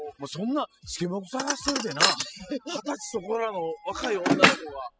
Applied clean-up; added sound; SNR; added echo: classical method spectral subtraction.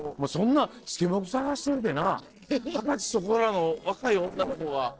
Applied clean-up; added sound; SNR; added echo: neural separator model SepFormer DNS4.